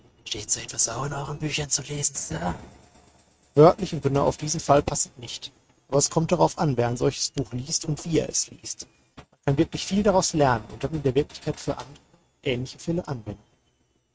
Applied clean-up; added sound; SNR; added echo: neural mask model RNNoise.